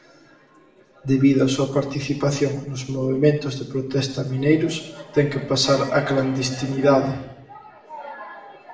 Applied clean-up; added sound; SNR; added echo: none; none; none; reverberation time 0.8 s.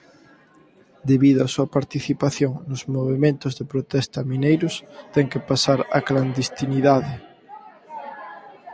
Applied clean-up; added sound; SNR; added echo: none; none; none; none.